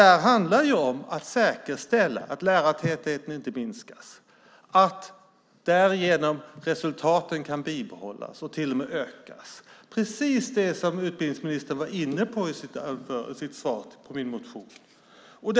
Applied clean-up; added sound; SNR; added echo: none; none; none; none.